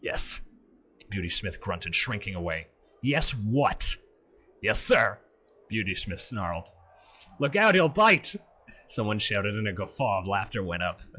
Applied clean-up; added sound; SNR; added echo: classical method log-MMSE.